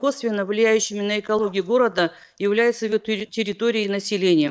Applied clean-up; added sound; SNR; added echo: neural mask model DeepFilterNet 3.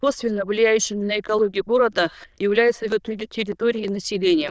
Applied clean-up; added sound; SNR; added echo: neural diffusion model UNIVERSE++.